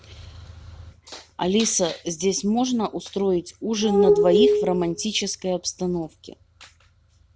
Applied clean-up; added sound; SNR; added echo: none; Glass; -4 dB; none.